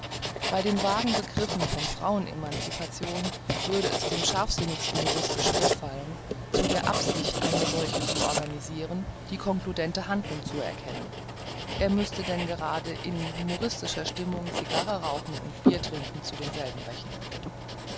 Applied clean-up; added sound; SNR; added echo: none; Writing; -1 dB; none.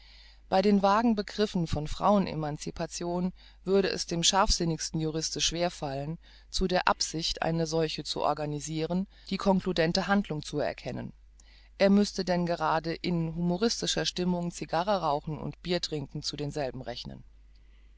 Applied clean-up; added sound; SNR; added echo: none; none; none; none.